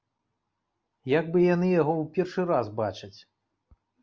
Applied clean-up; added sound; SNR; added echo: none; none; none; none.